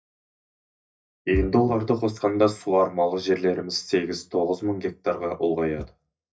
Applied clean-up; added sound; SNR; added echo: neural mask model DeepFilterNet 3.